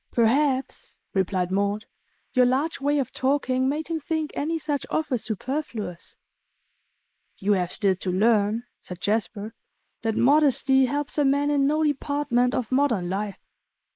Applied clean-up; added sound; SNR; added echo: neural mask model Resemble Enhance denoiser.